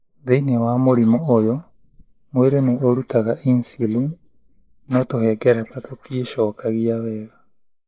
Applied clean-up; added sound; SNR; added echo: neural mask model Resemble Enhance denoiser.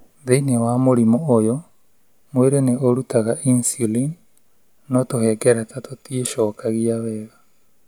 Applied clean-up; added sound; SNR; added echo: none; none; none; none.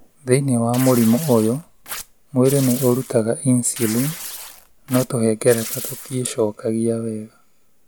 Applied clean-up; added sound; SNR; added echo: none; Tearing; 12 dB; none.